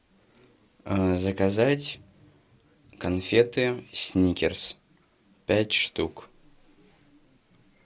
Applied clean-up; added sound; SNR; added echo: none; none; none; none.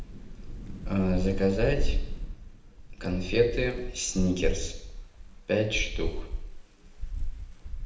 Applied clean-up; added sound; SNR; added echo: none; Thunder / Rain; 1 dB; reverberation time 0.8 s.